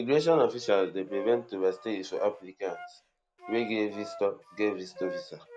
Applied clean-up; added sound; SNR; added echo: none; Wind instrument, woodwind instrument; 14 dB; none.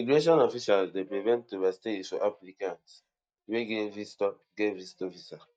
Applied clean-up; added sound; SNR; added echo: neural mask model DeepFilterNet 3.